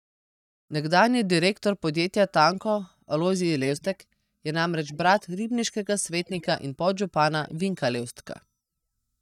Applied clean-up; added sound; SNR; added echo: neural mask model DeepFilterNet 3.